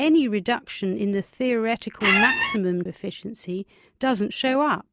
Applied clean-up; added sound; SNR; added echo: none; Squeak; -4 dB; none.